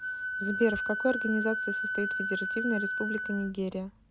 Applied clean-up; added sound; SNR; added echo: none; Wind instrument, woodwind instrument; 2 dB; none.